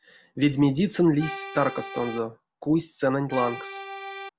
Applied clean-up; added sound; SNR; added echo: none; Accordion; 9 dB; none.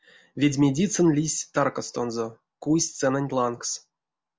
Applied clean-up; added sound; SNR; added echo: none; none; none; none.